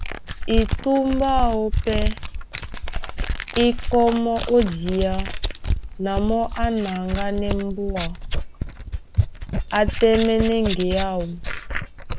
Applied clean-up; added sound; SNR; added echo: neural mask model Resemble Enhance denoiser.